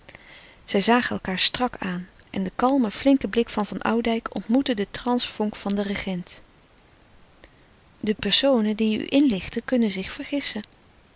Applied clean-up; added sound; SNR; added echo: none; none; none; none.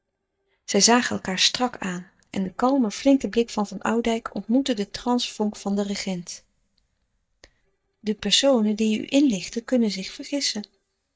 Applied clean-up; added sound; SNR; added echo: neural mask model DeepFilterNet 3.